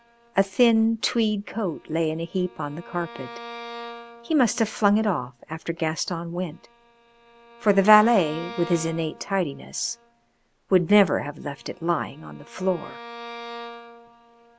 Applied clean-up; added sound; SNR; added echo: none; Bowed string instrument; 18 dB; none.